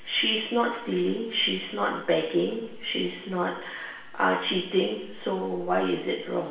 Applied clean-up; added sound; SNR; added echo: none; none; none; reverberation time 0.8 s.